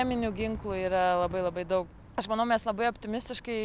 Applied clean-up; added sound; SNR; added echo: none; Fireworks; 17 dB; none.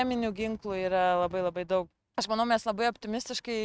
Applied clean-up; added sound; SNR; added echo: neural mask model RNNoise.